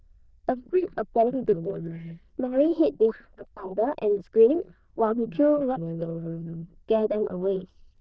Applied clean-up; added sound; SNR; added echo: neural diffusion model UNIVERSE++.